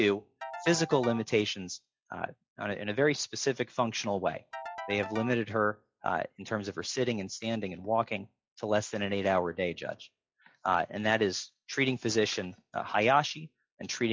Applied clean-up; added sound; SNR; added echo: classical method log-MMSE.